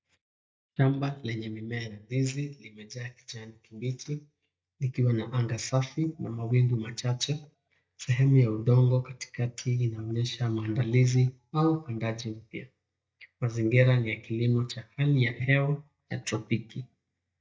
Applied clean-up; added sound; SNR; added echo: neural mask model DeepFilterNet 3.